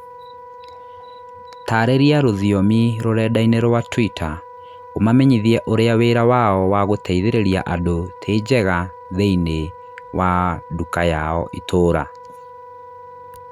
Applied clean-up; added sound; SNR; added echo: none; Wind instrument, woodwind instrument; 20 dB; none.